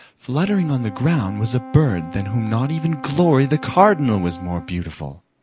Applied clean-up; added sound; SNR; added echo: none; Brass instrument; 16 dB; none.